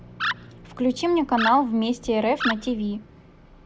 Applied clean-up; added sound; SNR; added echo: none; Animal; 8 dB; none.